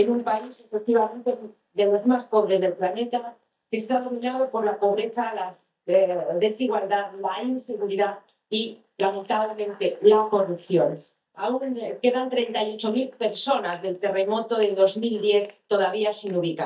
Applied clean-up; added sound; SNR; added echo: neural mask model DeepFilterNet 3.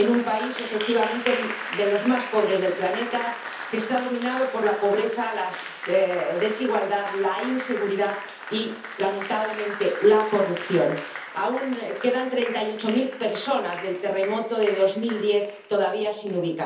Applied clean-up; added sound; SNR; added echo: none; Applause; 11 dB; reverberation time 0.5 s.